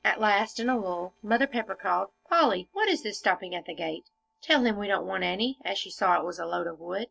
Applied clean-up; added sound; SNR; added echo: neural separator model SepFormer DNS4.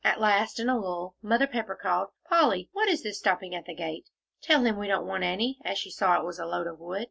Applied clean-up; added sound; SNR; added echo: none; none; none; none.